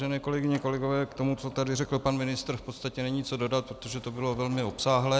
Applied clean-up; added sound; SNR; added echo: none; none; none; none.